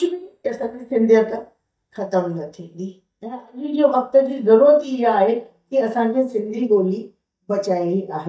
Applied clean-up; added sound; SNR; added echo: neural mask model DeepFilterNet 3.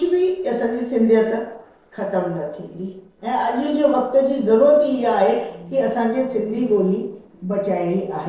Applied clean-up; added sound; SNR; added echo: neural separator model SepFormer DNS4.